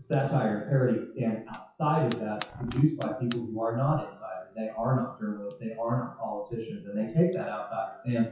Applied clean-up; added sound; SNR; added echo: classical method WPE with log-MMSE.